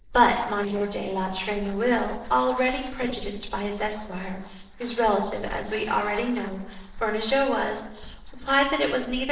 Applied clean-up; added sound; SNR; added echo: neural separator model SepFormer DNS4.